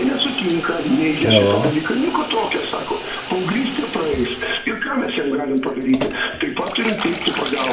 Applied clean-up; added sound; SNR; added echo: none; Bathtub (filling or washing) / Water tap, faucet; 4 dB; reverberation time 0.7 s.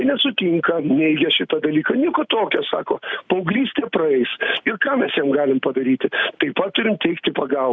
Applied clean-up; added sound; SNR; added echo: none; none; none; none.